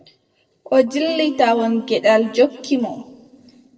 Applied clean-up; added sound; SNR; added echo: neural separator model SepFormer DNS4.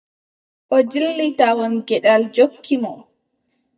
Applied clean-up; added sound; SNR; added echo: neural mask model DeepFilterNet 3.